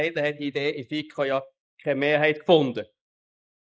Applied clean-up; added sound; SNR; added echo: neural mask model Resemble Enhance denoiser.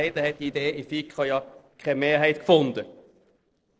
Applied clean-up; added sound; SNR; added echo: neural separator model SepFormer DNS4.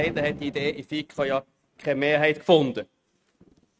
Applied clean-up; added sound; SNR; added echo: neural mask model RNNoise.